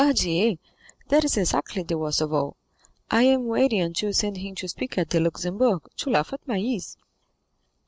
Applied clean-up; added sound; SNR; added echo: none; none; none; none.